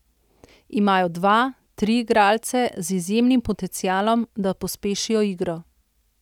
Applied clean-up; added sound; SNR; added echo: none; none; none; none.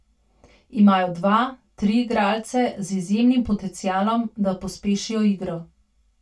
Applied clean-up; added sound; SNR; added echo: none; none; none; reverberation time 0.2 s.